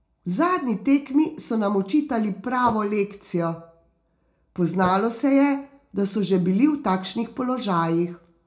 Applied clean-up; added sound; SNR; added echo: none; Whoosh, swoosh, swish; 13 dB; reverberation time 0.3 s.